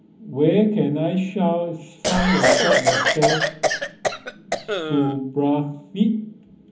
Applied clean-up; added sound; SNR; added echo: none; Cough; -1 dB; reverberation time 0.4 s.